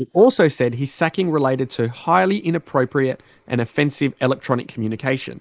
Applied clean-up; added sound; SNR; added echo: neural mask model Resemble Enhance denoiser.